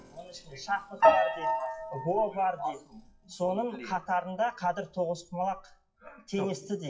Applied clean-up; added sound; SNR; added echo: classical method WPE with log-MMSE.